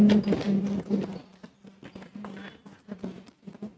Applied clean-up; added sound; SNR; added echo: neural mask model RNNoise.